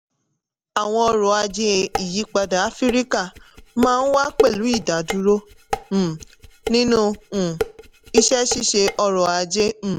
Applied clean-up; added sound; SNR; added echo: none; Dishes, pots, and pans; 8 dB; none.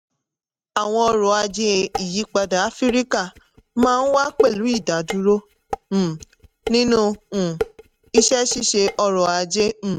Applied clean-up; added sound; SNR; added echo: neural mask model RNNoise.